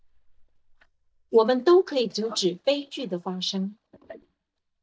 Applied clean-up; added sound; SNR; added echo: neural mask model DeepFilterNet 3.